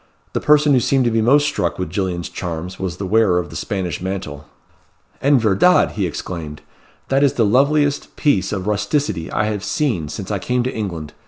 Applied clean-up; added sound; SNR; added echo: none; none; none; none.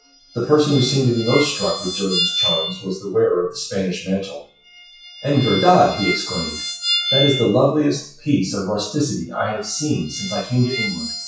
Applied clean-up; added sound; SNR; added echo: classical method WPE with log-MMSE.